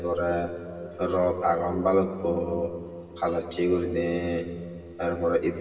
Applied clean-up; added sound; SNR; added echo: none; none; none; reverberation time 2.3 s.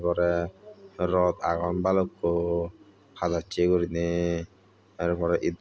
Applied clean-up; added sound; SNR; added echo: none; none; none; none.